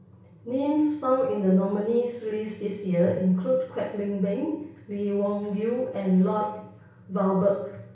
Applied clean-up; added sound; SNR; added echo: none; none; none; reverberation time 0.6 s.